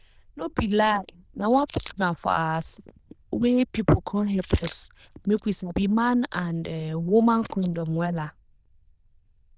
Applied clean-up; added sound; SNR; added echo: neural diffusion model UNIVERSE++.